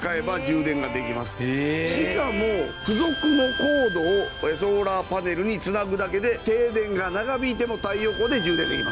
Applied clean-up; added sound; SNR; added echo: none; Bowed string instrument; 11 dB; none.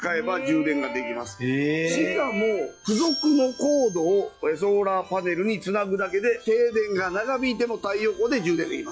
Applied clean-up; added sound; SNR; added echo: classical method log-MMSE.